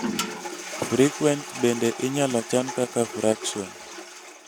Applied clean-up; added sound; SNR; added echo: none; Toilet flush; 9 dB; none.